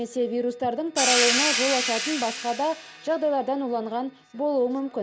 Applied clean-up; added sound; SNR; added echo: none; Hi-hat; 3 dB; none.